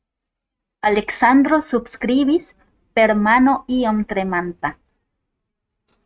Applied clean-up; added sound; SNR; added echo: neural mask model RNNoise.